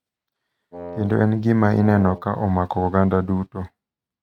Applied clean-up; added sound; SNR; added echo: neural mask model RNNoise.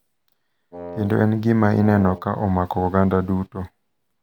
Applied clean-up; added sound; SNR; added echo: none; Wind instrument, woodwind instrument; 16 dB; none.